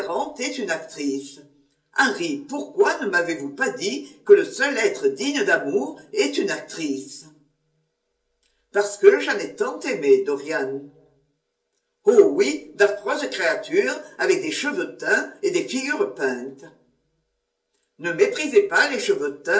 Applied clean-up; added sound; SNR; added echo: none; none; none; reverberation time 0.3 s.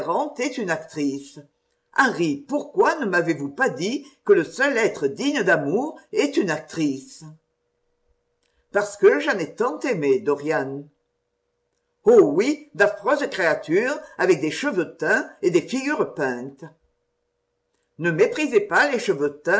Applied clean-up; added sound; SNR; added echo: none; none; none; none.